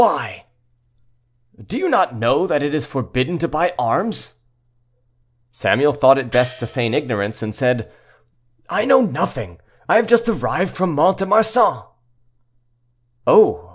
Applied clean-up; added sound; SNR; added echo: neural separator model SepFormer DNS4.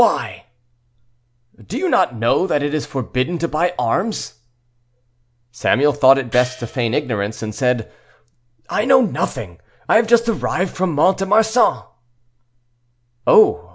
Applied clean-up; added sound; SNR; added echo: none; Gong; 18 dB; none.